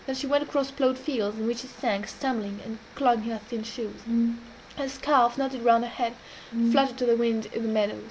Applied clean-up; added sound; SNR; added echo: none; Brass instrument; 1 dB; none.